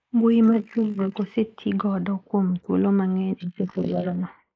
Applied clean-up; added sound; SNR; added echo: neural mask model Resemble Enhance denoiser.